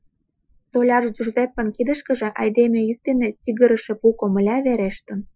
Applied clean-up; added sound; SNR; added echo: classical method Wiener filter.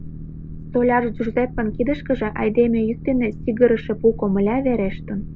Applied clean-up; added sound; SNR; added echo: none; Boat, Water vehicle; 11 dB; none.